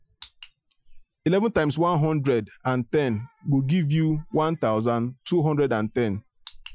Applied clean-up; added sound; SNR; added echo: classical method Wiener filter.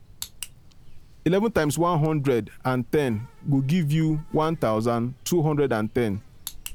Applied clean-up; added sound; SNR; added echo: none; Insect; 19 dB; none.